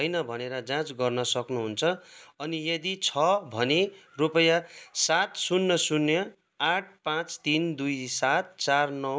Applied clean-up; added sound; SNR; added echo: none; none; none; none.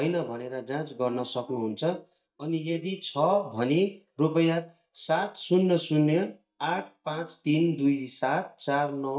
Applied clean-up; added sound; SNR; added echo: neural mask model DeepFilterNet 3.